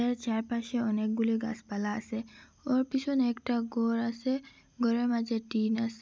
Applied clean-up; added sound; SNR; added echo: none; none; none; none.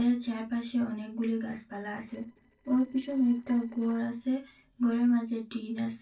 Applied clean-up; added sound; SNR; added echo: neural separator model SepFormer DNS4.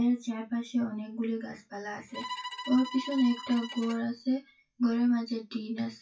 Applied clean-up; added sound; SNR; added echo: classical method WPE with log-MMSE.